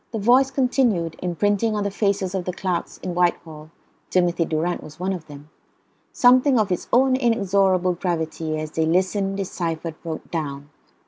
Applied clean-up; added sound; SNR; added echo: none; none; none; none.